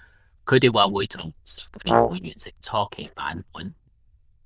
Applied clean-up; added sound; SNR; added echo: neural diffusion model UNIVERSE++.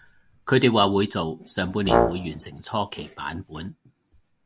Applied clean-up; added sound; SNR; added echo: none; Brass instrument; 0 dB; none.